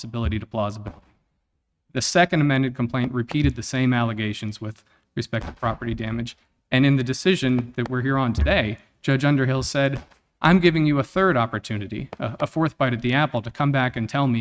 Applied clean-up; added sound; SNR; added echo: neural mask model RNNoise.